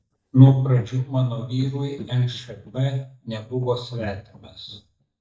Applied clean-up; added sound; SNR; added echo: neural mask model DeepFilterNet 3.